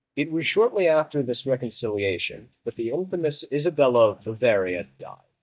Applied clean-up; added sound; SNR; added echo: neural mask model DeepFilterNet 3.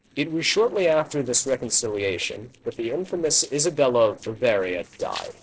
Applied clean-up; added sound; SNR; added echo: neural separator model SepFormer DNS4.